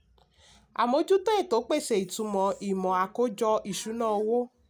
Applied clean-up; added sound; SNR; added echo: none; none; none; none.